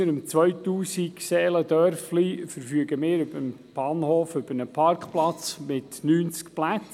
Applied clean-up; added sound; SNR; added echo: none; none; none; none.